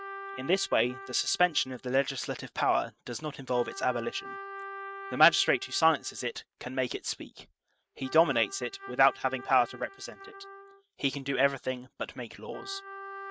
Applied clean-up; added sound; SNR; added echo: neural mask model RNNoise.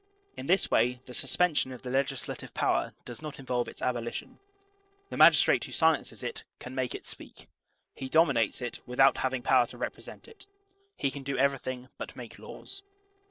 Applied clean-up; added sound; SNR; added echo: neural separator model SepFormer DNS4.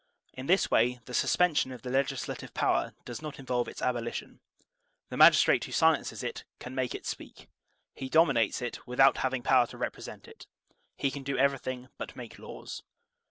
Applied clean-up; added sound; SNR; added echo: none; none; none; none.